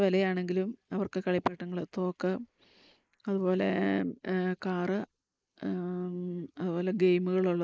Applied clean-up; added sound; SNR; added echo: neural mask model Resemble Enhance denoiser.